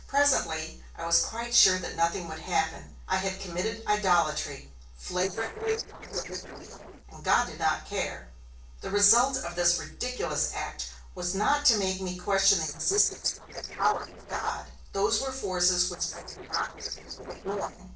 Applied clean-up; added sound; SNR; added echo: neural separator model SepFormer DNS4.